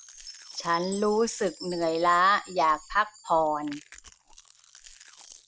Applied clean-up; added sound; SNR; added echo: none; Chime + Chewing, mastication; 19 dB; none.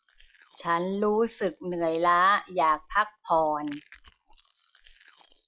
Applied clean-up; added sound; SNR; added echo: classical method log-MMSE.